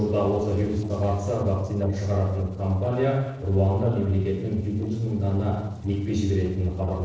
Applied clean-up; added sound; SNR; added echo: neural separator model SepFormer DNS4.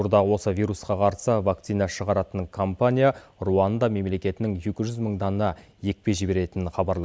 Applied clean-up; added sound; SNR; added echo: none; none; none; none.